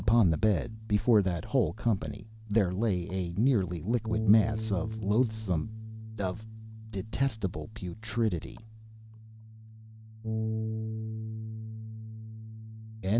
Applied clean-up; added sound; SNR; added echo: none; Bass guitar; 8 dB; none.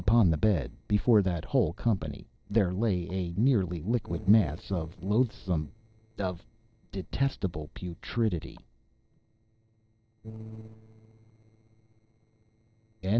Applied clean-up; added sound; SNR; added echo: neural separator model SepFormer DNS4.